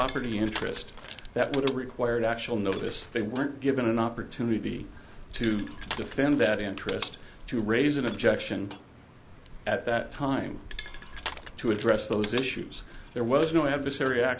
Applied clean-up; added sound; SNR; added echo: none; Crushing; 11 dB; none.